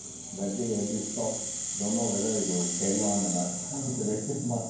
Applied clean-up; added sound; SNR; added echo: none; Rattle (instrument); 3 dB; reverberation time 0.9 s.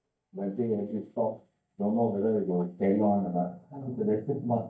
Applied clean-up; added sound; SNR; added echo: neural mask model DeepFilterNet 3.